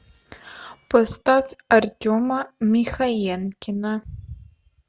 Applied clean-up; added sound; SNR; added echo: none; none; none; none.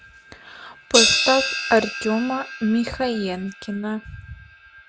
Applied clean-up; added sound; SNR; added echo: none; Crash cymbal; 3 dB; none.